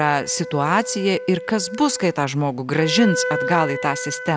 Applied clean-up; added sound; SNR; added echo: none; Wind instrument, woodwind instrument; 8 dB; none.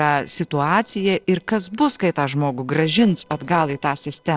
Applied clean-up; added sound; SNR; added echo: neural separator model SepFormer DNS4.